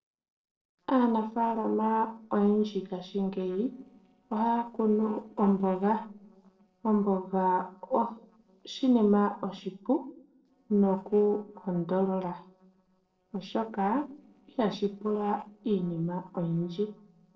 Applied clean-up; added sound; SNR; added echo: neural separator model SepFormer DNS4.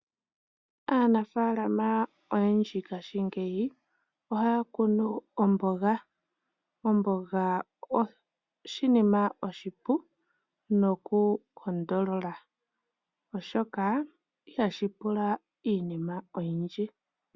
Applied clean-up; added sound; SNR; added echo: none; none; none; none.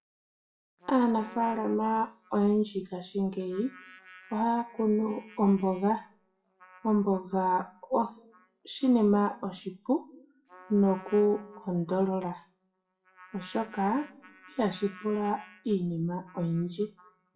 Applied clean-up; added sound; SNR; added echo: classical method WPE with log-MMSE.